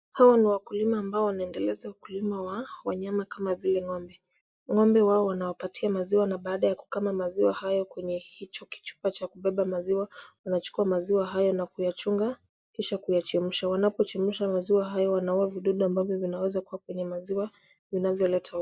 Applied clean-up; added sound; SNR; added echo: neural mask model Resemble Enhance denoiser.